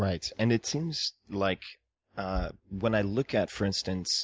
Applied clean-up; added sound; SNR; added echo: none; none; none; none.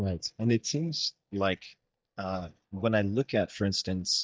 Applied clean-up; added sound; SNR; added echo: neural mask model DeepFilterNet 3.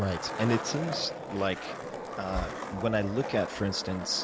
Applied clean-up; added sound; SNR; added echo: none; Skateboard; 6 dB; none.